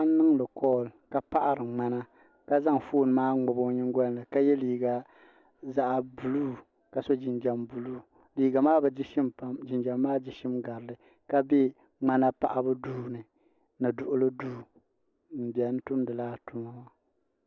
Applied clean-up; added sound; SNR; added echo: none; none; none; none.